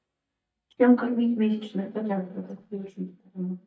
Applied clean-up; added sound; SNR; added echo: neural mask model DeepFilterNet 3.